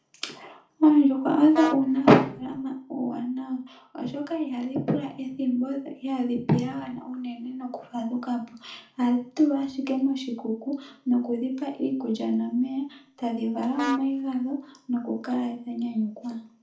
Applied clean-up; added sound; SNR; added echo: none; Vehicle horn, car horn, honking; 12 dB; reverberation time 0.4 s.